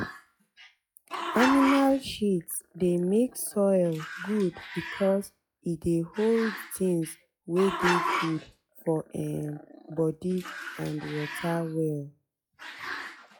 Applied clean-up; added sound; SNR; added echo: classical method log-MMSE.